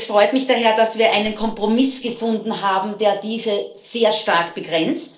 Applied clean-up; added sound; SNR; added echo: neural separator model SepFormer DNS4.